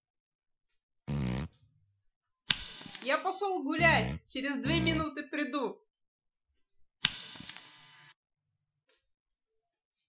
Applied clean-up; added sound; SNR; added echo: classical method Wiener filter.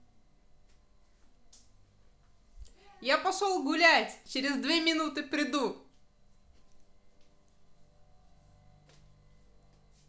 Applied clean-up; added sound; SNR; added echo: none; none; none; none.